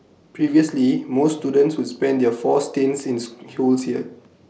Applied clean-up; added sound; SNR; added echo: none; none; none; none.